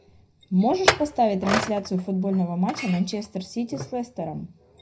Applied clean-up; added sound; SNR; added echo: none; Chink, clink; 6 dB; reverberation time 0.4 s.